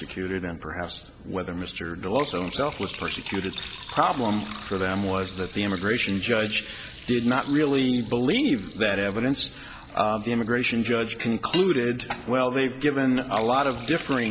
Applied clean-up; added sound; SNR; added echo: none; Cutlery, silverware / Dishes, pots, and pans + Liquid; 14 dB; none.